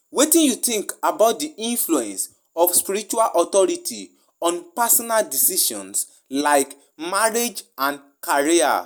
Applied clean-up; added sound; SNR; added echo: none; none; none; none.